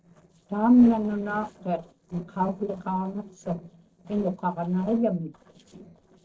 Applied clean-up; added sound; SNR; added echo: neural separator model SepFormer DNS4.